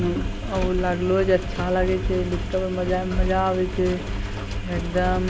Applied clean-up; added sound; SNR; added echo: none; Engine; 3 dB; none.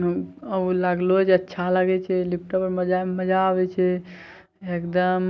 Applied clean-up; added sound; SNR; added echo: none; none; none; none.